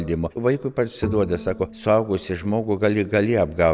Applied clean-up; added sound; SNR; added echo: none; Bowed string instrument; 15 dB; none.